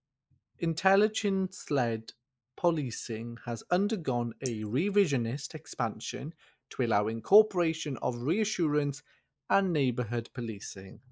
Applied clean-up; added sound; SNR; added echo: neural mask model Resemble Enhance denoiser.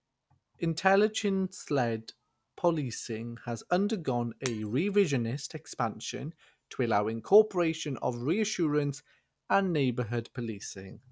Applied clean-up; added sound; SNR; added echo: none; Shatter; 18 dB; none.